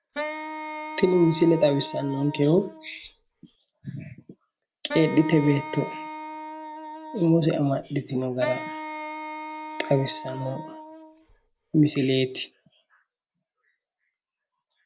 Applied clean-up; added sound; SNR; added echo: none; Wind instrument, woodwind instrument; 10 dB; none.